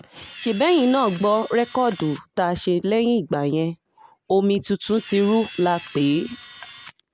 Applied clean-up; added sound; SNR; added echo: none; Camera; 12 dB; none.